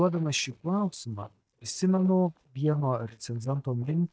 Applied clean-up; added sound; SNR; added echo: neural mask model DeepFilterNet 3.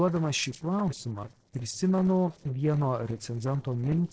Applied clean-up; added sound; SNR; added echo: neural separator model SepFormer DNS4.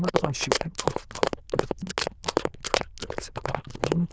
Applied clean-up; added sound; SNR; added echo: neural diffusion model UNIVERSE++.